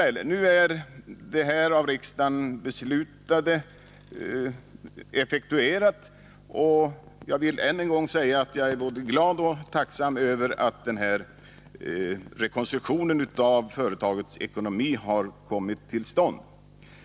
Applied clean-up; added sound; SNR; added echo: none; none; none; none.